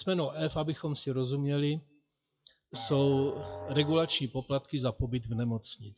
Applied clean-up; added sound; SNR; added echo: classical method WPE with log-MMSE.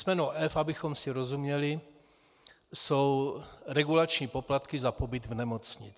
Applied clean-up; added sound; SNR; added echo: none; none; none; none.